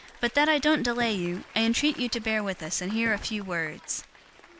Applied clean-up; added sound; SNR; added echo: none; Thump, thud + Applause / Crowd; 20 dB; none.